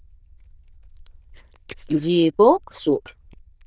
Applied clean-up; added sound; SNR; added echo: neural diffusion model UNIVERSE++.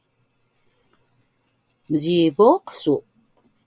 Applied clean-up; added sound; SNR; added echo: none; none; none; none.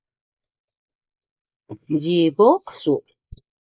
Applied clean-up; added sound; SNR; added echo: neural mask model Resemble Enhance denoiser.